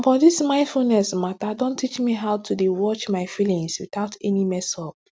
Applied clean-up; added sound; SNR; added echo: none; none; none; none.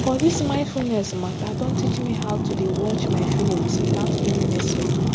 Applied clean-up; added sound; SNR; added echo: none; Fire; -4 dB; none.